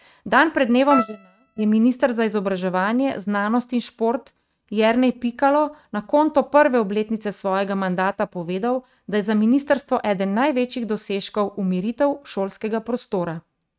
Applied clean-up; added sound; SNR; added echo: neural mask model RNNoise.